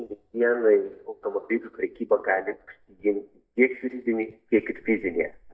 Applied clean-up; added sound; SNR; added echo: neural mask model DeepFilterNet 3.